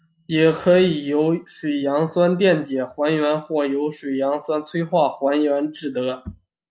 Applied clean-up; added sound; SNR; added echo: none; none; none; none.